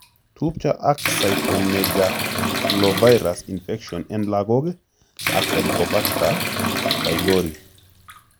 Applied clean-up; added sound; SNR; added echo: none; Bathtub (filling or washing) / Liquid; 2 dB; none.